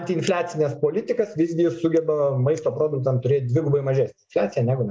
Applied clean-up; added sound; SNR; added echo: neural mask model Resemble Enhance denoiser.